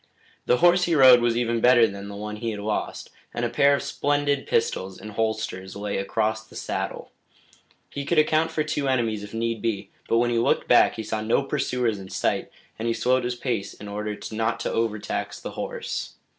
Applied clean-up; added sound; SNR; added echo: none; none; none; none.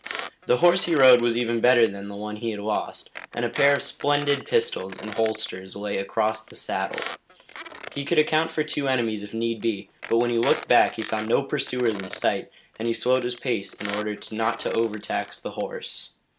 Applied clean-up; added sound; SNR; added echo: none; Squeak; 15 dB; none.